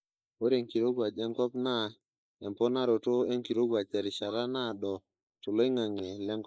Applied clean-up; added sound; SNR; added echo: neural mask model Resemble Enhance denoiser.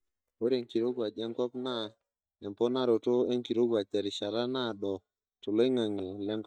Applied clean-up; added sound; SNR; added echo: neural mask model DeepFilterNet 3.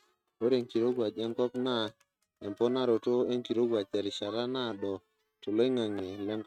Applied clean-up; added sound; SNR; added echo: neural mask model RNNoise.